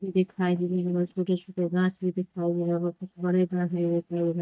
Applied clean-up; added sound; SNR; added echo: neural mask model DeepFilterNet 3.